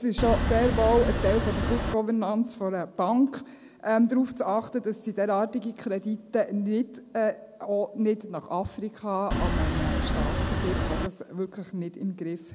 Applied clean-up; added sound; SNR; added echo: none; Wind; -1 dB; none.